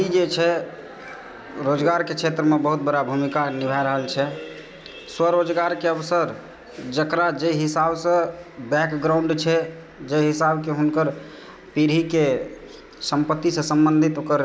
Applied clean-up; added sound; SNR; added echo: none; none; none; none.